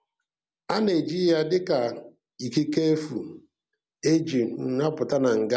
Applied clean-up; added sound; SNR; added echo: none; none; none; none.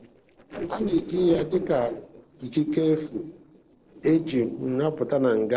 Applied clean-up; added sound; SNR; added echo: neural separator model SepFormer DNS4.